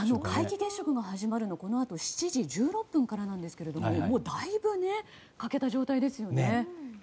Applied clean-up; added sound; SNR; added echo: none; none; none; none.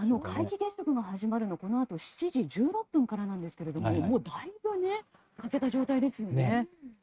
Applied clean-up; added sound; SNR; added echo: neural mask model RNNoise.